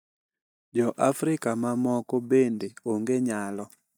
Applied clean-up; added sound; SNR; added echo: neural mask model DeepFilterNet 3.